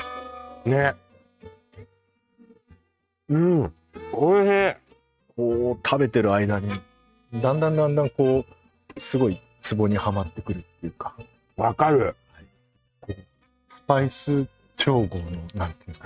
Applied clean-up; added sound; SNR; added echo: neural mask model RNNoise.